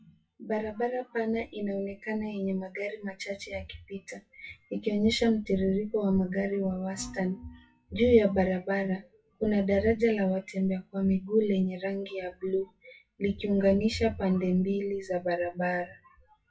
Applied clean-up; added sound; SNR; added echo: classical method WPE with log-MMSE.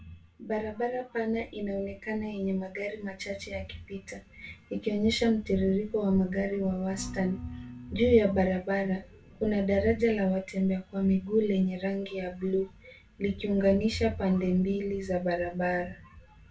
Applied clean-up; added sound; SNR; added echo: none; Acoustic guitar / Strum; 13 dB; reverberation time 0.2 s.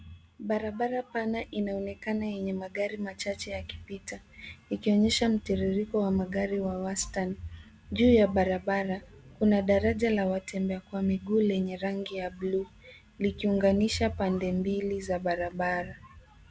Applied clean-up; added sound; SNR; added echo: none; none; none; none.